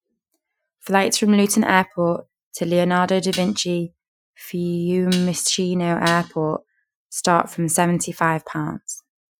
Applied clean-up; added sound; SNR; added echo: classical method Wiener filter.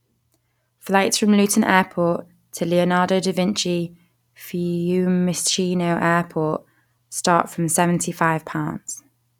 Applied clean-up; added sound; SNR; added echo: none; none; none; none.